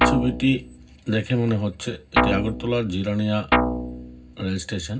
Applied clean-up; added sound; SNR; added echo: none; Guitar; -1 dB; reverberation time 0.4 s.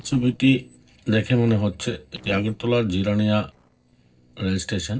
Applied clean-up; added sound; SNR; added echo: neural separator model SepFormer DNS4.